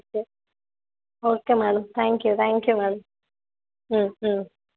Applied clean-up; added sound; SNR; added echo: none; none; none; none.